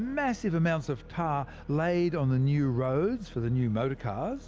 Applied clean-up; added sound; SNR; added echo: none; none; none; none.